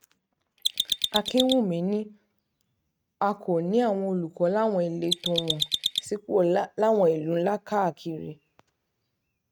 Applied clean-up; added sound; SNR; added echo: neural mask model RNNoise.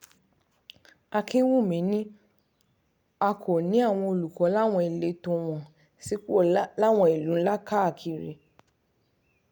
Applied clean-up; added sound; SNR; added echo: none; none; none; none.